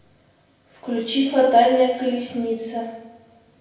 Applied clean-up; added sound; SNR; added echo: none; none; none; reverberation time 0.8 s.